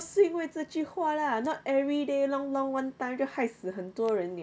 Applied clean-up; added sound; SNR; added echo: none; none; none; none.